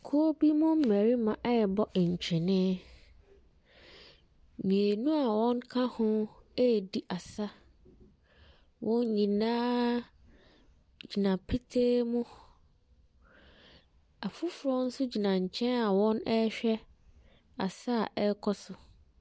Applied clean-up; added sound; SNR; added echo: none; none; none; none.